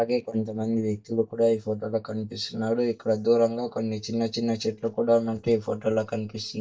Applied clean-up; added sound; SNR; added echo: neural mask model DeepFilterNet 3.